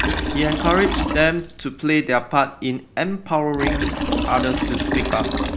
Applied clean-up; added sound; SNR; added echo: none; Liquid; 2 dB; none.